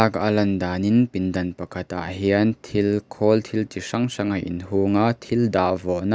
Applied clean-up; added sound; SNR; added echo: none; none; none; none.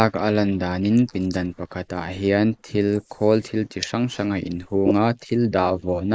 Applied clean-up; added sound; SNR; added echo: neural mask model Resemble Enhance denoiser.